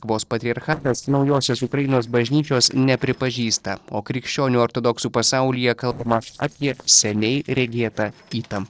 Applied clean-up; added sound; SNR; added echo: neural separator model SepFormer DNS4.